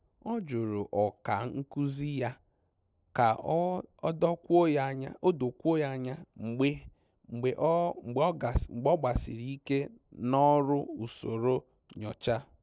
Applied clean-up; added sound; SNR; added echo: none; none; none; none.